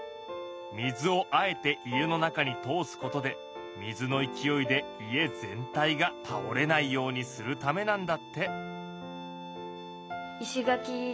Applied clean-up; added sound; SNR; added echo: none; Bowed string instrument; 17 dB; none.